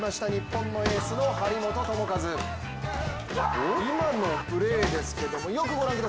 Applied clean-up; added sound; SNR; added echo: none; none; none; none.